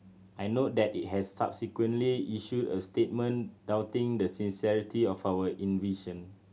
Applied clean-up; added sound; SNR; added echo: none; none; none; none.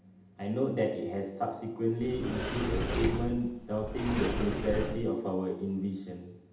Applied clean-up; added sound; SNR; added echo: none; Sliding door; 1 dB; reverberation time 0.8 s.